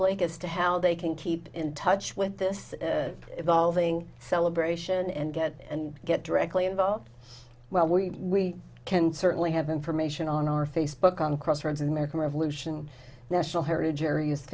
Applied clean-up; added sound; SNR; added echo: none; none; none; none.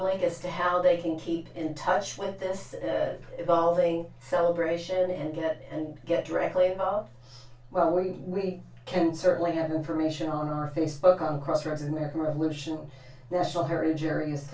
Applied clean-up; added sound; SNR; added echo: none; none; none; reverberation time 0.2 s.